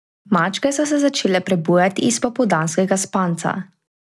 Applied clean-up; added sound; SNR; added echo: none; none; none; none.